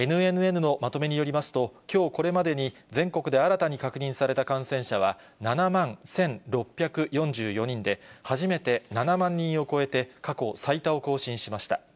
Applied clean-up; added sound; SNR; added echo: none; none; none; none.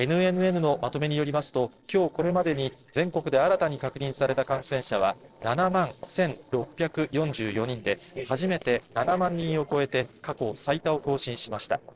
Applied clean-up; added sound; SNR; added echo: neural separator model SepFormer DNS4.